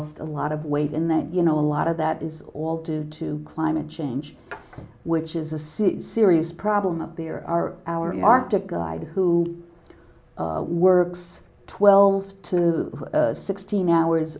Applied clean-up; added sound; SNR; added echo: none; none; none; none.